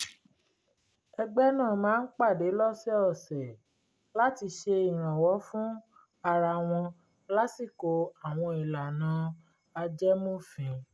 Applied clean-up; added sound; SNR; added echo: none; none; none; none.